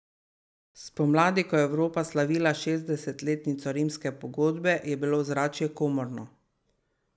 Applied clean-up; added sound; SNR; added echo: none; none; none; none.